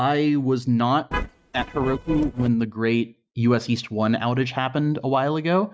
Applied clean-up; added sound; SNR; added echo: neural mask model RNNoise.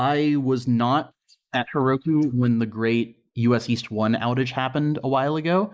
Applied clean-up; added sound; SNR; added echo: neural mask model Resemble Enhance denoiser.